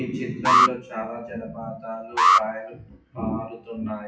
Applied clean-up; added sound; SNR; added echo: classical method WPE with log-MMSE.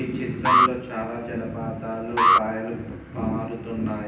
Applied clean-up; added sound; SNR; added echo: none; Alarm; -4 dB; reverberation time 0.9 s.